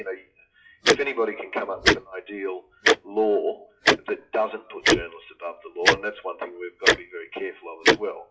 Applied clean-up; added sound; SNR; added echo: classical method WPE with log-MMSE.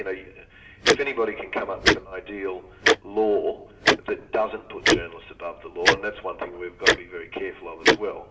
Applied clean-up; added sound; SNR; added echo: none; Tick-tock; -4 dB; reverberation time 0.6 s.